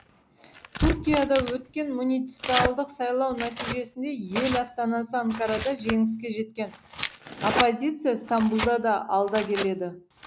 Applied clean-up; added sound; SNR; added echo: none; Tearing; 7 dB; none.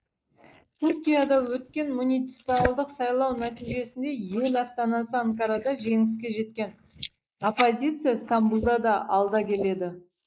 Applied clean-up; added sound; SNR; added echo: neural mask model Resemble Enhance denoiser.